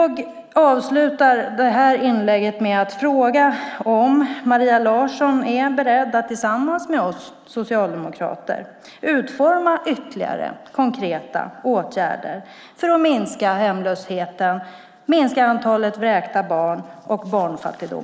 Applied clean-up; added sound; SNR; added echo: none; none; none; none.